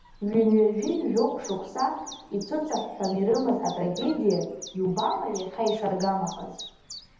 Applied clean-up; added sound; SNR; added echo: none; Chirp, tweet; 18 dB; reverberation time 0.7 s.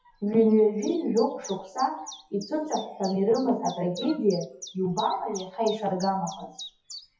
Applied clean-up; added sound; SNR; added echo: classical method WPE with log-MMSE.